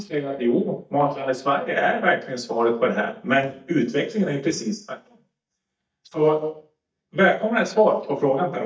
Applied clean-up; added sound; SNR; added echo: neural mask model DeepFilterNet 3.